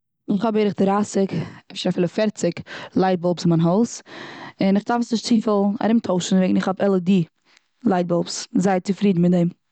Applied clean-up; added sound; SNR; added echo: none; none; none; none.